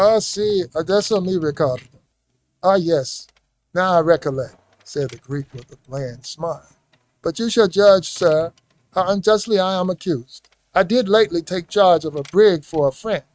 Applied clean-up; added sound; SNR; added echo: neural mask model RNNoise.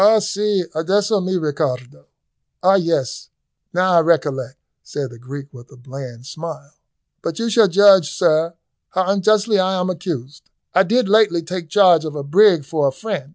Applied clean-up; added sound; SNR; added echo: none; none; none; none.